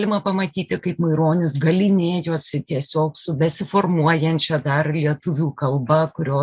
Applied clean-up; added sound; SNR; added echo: none; none; none; none.